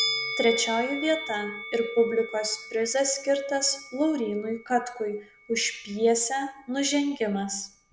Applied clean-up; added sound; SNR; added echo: none; Musical instrument; 10 dB; none.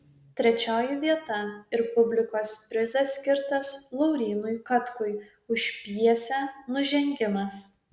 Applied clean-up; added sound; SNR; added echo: none; none; none; none.